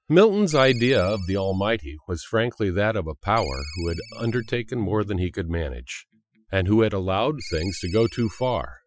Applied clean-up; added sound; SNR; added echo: classical method Wiener filter.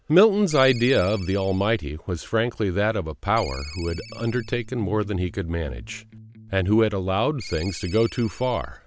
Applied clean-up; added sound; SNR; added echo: none; Ringtone + Electric guitar; 17 dB; none.